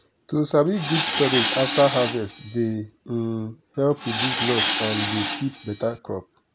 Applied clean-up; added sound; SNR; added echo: none; Tools; 3 dB; none.